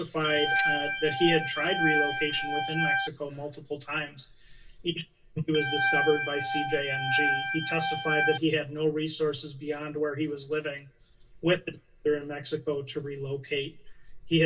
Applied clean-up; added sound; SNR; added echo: none; Organ; -2 dB; reverberation time 0.1 s.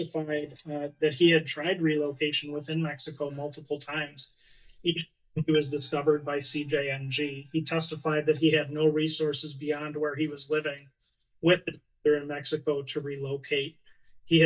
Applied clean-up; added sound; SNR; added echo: neural mask model DeepFilterNet 3.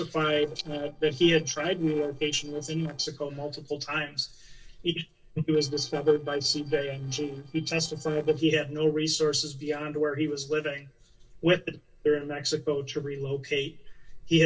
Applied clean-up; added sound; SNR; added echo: neural separator model SepFormer DNS4.